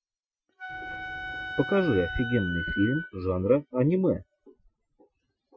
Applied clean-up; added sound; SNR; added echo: classical method Wiener filter.